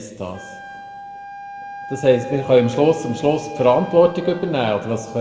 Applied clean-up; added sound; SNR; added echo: none; Wind instrument, woodwind instrument; 16 dB; reverberation time 1.3 s.